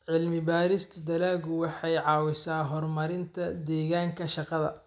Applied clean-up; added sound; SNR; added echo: none; none; none; none.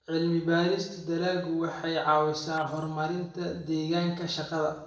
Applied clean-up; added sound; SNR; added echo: neural separator model SepFormer DNS4.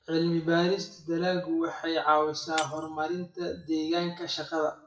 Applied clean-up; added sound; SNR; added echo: classical method WPE with log-MMSE.